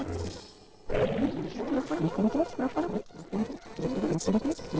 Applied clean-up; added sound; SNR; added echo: neural separator model SepFormer DNS4.